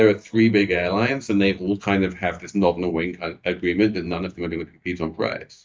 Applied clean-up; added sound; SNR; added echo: neural mask model DeepFilterNet 3.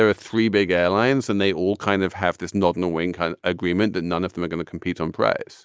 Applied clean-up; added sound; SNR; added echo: none; none; none; none.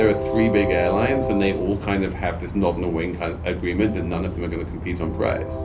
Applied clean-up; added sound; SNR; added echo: none; Train; 4 dB; reverberation time 0.3 s.